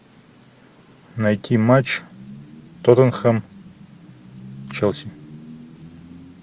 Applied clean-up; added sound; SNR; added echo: none; none; none; none.